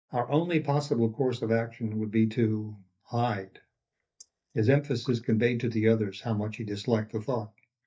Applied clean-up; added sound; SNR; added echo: neural mask model DeepFilterNet 3.